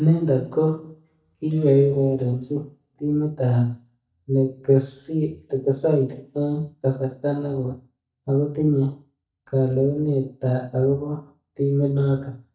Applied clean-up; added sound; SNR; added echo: neural mask model DeepFilterNet 3.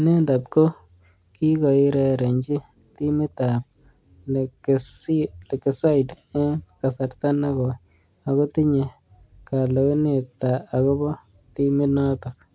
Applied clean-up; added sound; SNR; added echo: none; none; none; none.